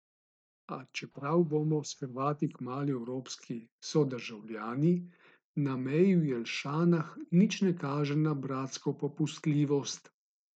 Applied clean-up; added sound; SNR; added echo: neural mask model DeepFilterNet 3.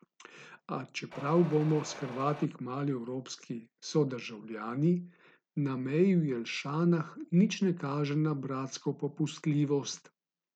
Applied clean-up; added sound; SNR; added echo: none; Mechanisms; 14 dB; none.